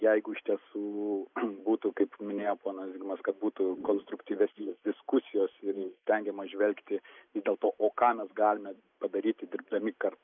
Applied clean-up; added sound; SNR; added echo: neural mask model Resemble Enhance denoiser.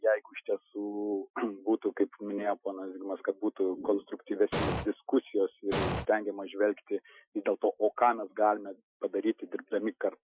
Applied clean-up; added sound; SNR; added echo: classical method Wiener filter.